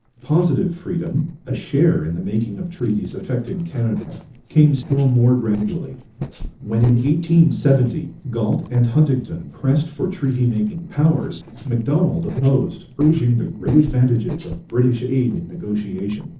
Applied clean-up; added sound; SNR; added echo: neural separator model SepFormer DNS4.